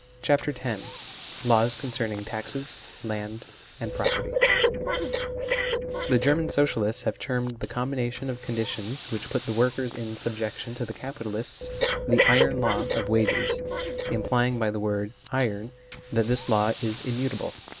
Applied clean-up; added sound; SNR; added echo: none; Breathing; 3 dB; none.